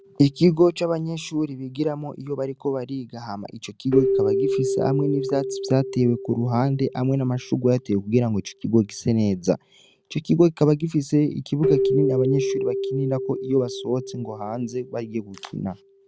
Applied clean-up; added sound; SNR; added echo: none; Keyboard (musical); 6 dB; none.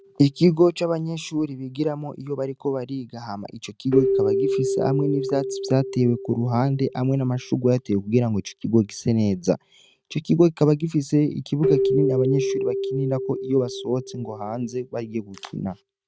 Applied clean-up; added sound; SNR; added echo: neural mask model RNNoise.